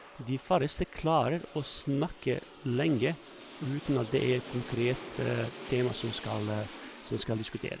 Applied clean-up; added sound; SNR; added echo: none; Aircraft; 15 dB; none.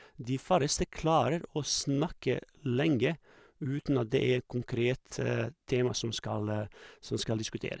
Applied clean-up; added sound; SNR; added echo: none; none; none; none.